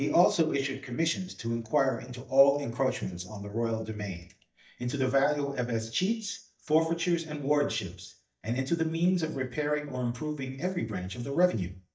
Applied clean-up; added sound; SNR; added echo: neural mask model DeepFilterNet 3.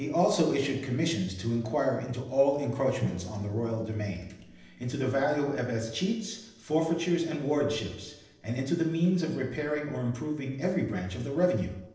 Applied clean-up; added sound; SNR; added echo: neural separator model SepFormer DNS4.